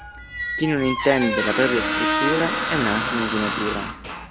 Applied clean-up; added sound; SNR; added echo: none; Squeak; 1 dB; none.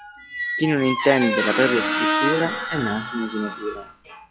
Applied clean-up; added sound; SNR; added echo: classical method log-MMSE.